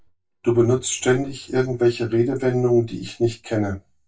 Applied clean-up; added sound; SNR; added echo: neural mask model DeepFilterNet 3.